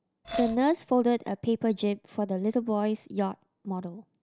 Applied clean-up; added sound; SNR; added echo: none; Glass; 5 dB; none.